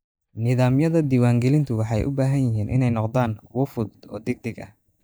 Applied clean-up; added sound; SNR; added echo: neural mask model DeepFilterNet 3.